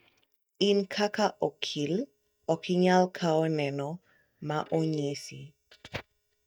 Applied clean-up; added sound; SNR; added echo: neural mask model DeepFilterNet 3.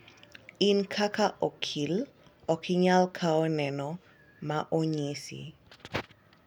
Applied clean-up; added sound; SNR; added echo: none; none; none; none.